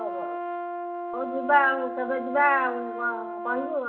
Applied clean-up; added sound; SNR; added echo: none; Brass instrument; 7 dB; reverberation time 0.8 s.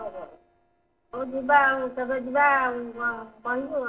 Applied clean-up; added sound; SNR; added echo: neural separator model SepFormer DNS4.